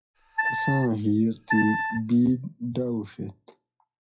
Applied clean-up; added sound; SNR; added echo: classical method WPE with log-MMSE.